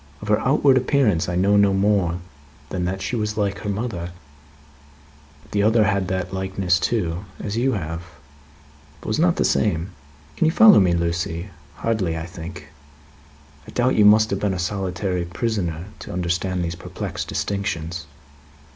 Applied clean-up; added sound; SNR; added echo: none; none; none; none.